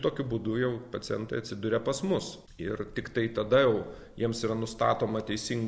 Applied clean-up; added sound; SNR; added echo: none; none; none; none.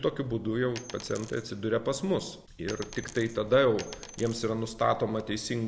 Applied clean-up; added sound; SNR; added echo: none; Coin (dropping); 17 dB; none.